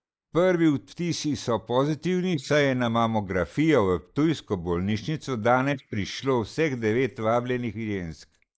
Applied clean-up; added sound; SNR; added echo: neural mask model Resemble Enhance denoiser.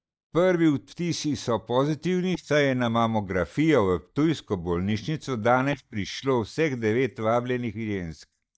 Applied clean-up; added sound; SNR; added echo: neural mask model DeepFilterNet 3.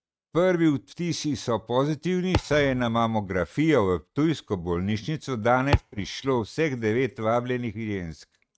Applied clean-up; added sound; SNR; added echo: neural mask model RNNoise.